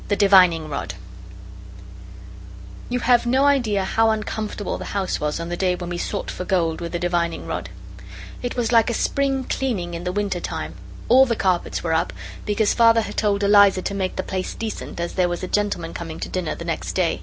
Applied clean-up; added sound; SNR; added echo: none; none; none; none.